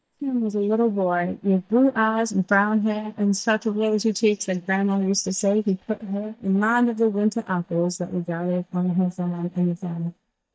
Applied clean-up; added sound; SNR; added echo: neural mask model DeepFilterNet 3.